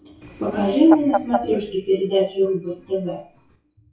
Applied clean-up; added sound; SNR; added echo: classical method WPE with log-MMSE.